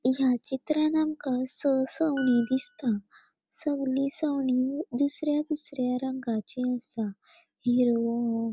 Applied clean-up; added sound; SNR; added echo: none; Piano; 18 dB; none.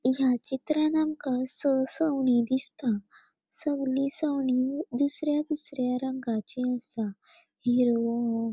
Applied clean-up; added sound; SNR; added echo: none; none; none; none.